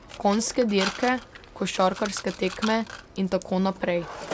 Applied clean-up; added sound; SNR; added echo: none; Mechanisms; 11 dB; none.